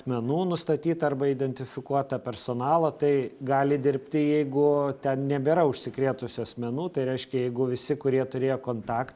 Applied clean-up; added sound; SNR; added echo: none; none; none; none.